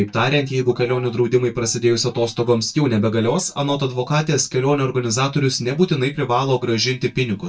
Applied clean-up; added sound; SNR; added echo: neural mask model DeepFilterNet 3.